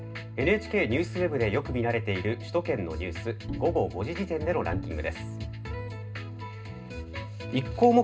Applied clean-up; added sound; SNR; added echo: none; Bowed string instrument; 13 dB; reverberation time 0.2 s.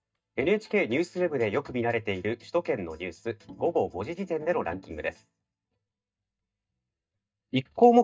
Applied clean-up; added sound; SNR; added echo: neural mask model DeepFilterNet 3.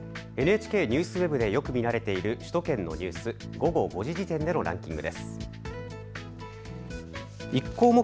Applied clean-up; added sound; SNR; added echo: none; none; none; none.